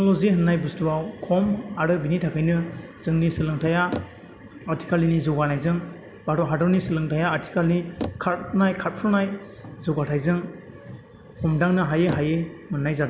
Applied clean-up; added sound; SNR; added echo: none; Bicycle; 18 dB; none.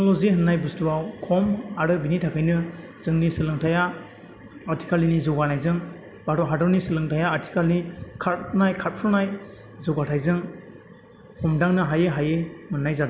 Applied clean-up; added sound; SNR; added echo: none; none; none; none.